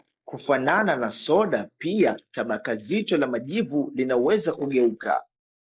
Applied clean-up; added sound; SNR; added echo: neural mask model Resemble Enhance denoiser.